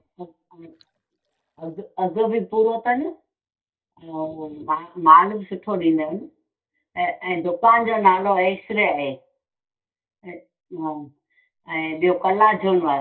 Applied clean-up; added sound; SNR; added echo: neural mask model DeepFilterNet 3.